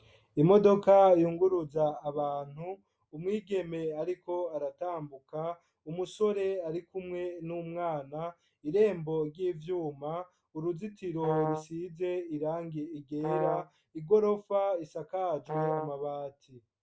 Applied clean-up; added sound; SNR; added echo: none; Brass instrument; 3 dB; none.